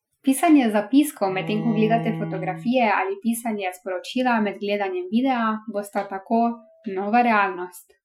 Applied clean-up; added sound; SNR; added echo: classical method Wiener filter.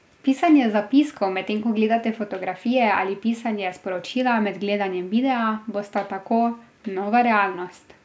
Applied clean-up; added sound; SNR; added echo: none; none; none; none.